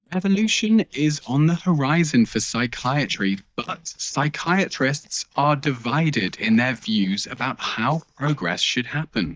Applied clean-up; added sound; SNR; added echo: neural mask model DeepFilterNet 3.